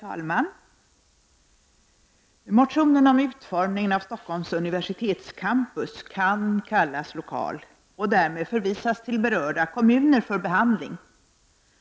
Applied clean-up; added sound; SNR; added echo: none; none; none; none.